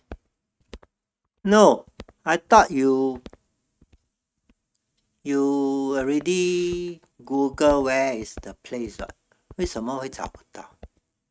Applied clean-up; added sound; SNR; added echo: neural mask model RNNoise.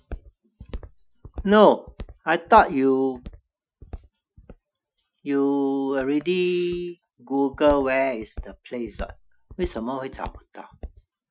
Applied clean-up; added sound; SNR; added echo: classical method Wiener filter.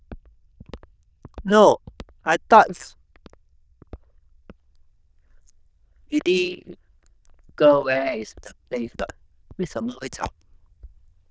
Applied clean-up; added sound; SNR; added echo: neural diffusion model UNIVERSE++.